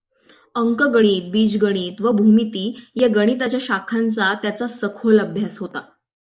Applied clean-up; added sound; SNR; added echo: neural mask model Resemble Enhance denoiser.